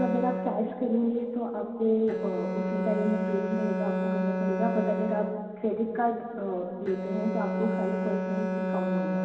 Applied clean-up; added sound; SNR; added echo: none; Bowed string instrument; 2 dB; reverberation time 2.4 s.